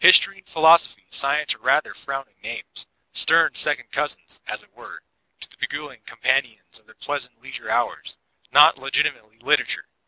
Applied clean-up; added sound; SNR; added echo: none; none; none; none.